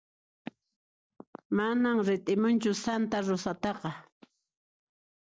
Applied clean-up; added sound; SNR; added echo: none; none; none; none.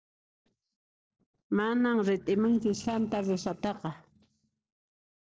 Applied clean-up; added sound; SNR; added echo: neural separator model SepFormer DNS4.